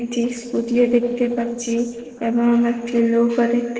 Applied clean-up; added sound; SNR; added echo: neural separator model SepFormer DNS4.